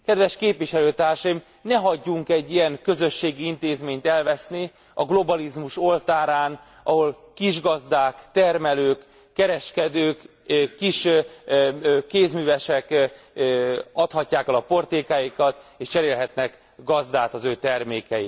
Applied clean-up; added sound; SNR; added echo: none; none; none; none.